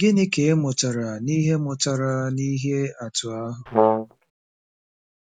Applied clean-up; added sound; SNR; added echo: none; Brass instrument; -3 dB; none.